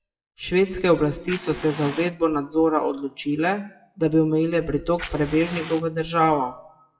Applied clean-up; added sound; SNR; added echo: classical method WPE with log-MMSE.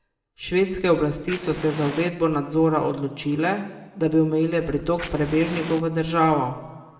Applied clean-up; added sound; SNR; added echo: none; Fire; 16 dB; reverberation time 1.3 s.